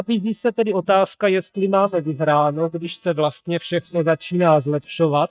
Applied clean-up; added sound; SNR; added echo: neural mask model DeepFilterNet 3.